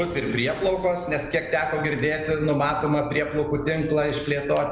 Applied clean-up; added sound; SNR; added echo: none; Thunder; 18 dB; none.